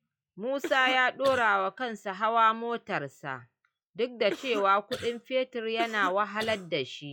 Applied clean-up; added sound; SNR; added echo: classical method log-MMSE.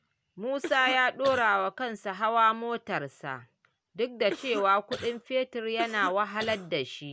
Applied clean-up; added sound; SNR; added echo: none; Cough; 11 dB; none.